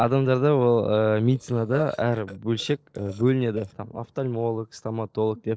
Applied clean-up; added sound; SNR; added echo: neural separator model SepFormer DNS4.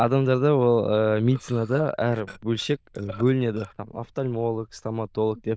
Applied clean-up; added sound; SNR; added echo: neural diffusion model UNIVERSE++.